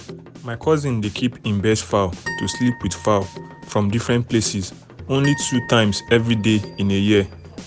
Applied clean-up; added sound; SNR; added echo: none; Harp + Drum kit; 15 dB; none.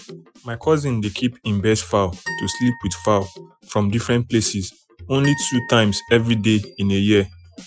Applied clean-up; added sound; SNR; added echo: classical method Wiener filter.